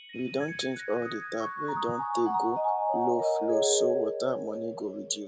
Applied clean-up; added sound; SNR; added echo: none; Mallet percussion; -1 dB; none.